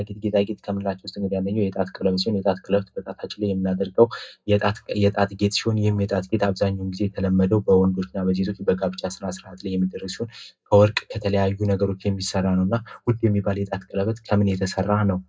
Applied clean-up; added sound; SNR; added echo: none; none; none; reverberation time 0.2 s.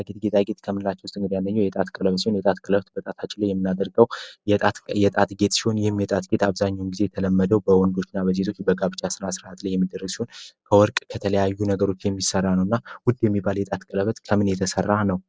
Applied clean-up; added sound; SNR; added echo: none; none; none; none.